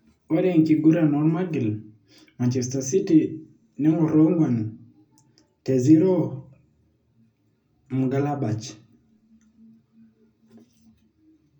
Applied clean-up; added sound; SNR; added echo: none; none; none; reverberation time 0.4 s.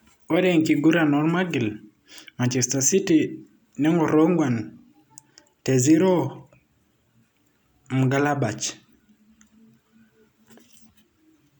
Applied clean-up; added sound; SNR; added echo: none; none; none; none.